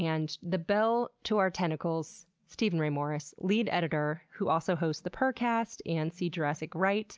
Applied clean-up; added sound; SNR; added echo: none; none; none; none.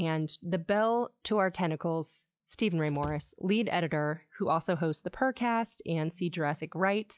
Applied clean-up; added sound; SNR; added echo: classical method log-MMSE.